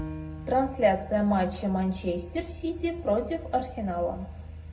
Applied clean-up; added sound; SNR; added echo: none; Piano; 18 dB; reverberation time 0.3 s.